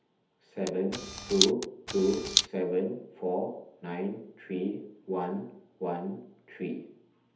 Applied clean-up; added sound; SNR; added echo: none; Camera; -2 dB; reverberation time 0.8 s.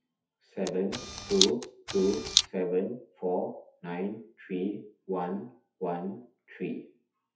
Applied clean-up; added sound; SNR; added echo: classical method WPE with log-MMSE.